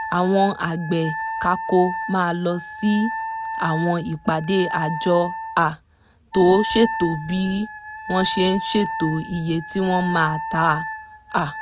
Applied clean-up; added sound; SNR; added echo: none; Wind instrument, woodwind instrument; 8 dB; none.